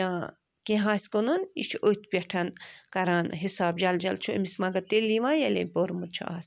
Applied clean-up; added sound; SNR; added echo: none; none; none; none.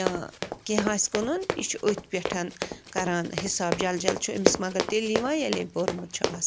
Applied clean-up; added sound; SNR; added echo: none; Run; 3 dB; none.